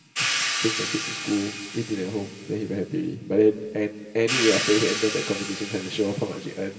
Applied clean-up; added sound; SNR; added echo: none; Hi-hat; 5 dB; reverberation time 2.7 s.